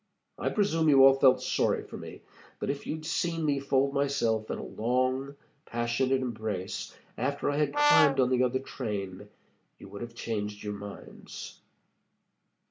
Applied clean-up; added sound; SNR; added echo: none; Brass instrument; -1 dB; none.